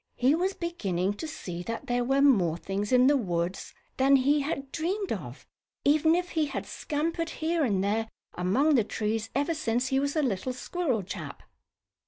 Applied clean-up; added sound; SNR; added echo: none; none; none; none.